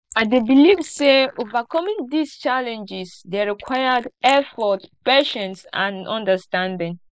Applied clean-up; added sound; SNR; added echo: neural mask model Resemble Enhance denoiser.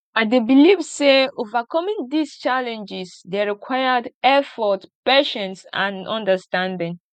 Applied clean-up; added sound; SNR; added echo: none; none; none; none.